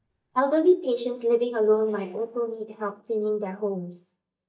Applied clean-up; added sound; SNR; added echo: neural mask model DeepFilterNet 3.